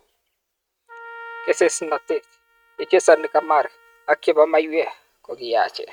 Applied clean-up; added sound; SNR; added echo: neural mask model RNNoise.